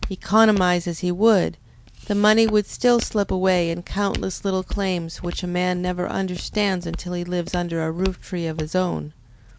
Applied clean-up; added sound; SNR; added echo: none; Walk, footsteps; 14 dB; none.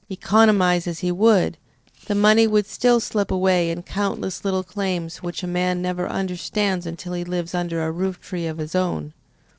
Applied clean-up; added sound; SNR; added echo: neural separator model SepFormer DNS4.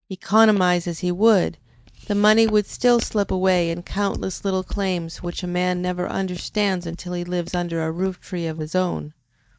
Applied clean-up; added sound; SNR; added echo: neural mask model DeepFilterNet 3.